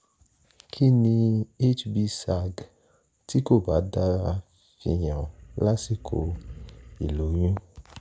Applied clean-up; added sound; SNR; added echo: none; Animal; 19 dB; none.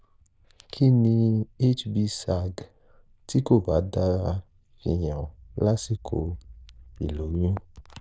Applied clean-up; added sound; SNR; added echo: neural diffusion model UNIVERSE++.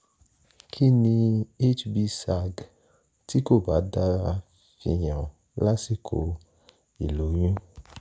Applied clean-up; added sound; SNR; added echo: none; none; none; none.